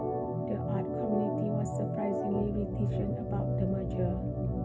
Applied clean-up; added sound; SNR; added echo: none; Organ; -4 dB; reverberation time 0.2 s.